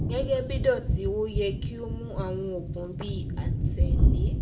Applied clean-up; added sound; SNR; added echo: none; Thunder; -5 dB; reverberation time 0.4 s.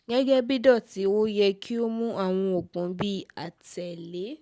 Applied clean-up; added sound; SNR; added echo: none; none; none; none.